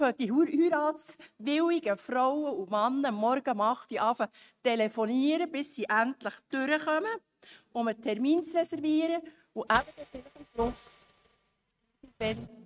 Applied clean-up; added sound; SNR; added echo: neural mask model RNNoise.